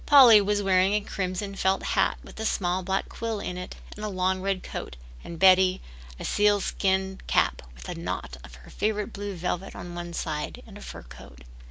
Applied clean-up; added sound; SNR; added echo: none; none; none; none.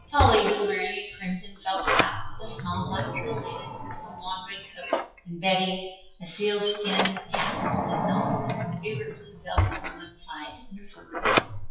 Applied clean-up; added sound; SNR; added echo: classical method WPE with log-MMSE.